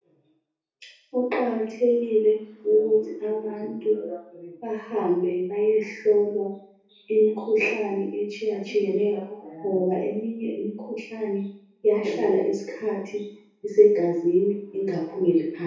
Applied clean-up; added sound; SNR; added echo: none; none; none; reverberation time 0.6 s.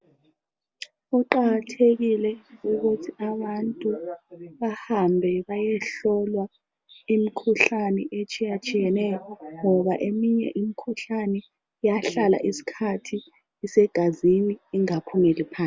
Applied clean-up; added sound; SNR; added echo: none; none; none; none.